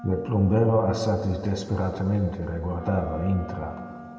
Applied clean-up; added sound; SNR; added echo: none; Wind instrument, woodwind instrument; 17 dB; reverberation time 2.5 s.